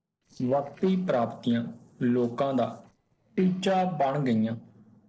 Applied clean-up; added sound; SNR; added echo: neural separator model SepFormer DNS4.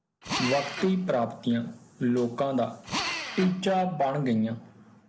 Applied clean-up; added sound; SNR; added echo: none; Drill; 9 dB; none.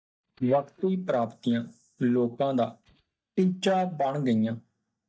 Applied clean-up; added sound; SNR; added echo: neural mask model DeepFilterNet 3.